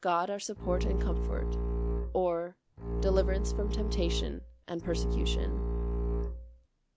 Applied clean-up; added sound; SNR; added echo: none; Bowed string instrument; -4 dB; none.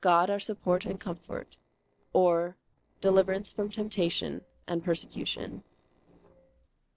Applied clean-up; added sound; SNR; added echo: neural separator model SepFormer DNS4.